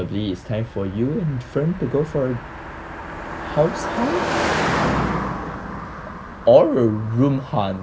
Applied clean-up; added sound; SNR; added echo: none; Car passing by; 5 dB; none.